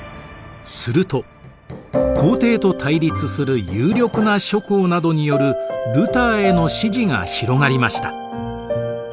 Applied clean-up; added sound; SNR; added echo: none; Hammer; 11 dB; none.